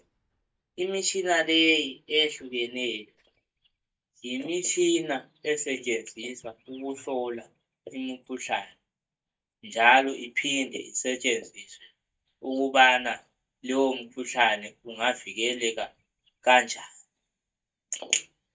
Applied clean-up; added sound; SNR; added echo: neural mask model DeepFilterNet 3.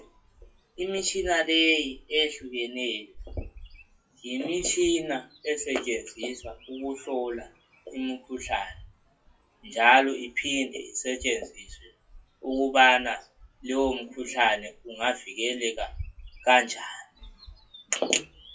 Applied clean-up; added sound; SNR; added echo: classical method WPE with log-MMSE.